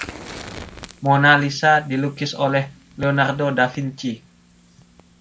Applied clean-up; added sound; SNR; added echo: none; Fire; 20 dB; none.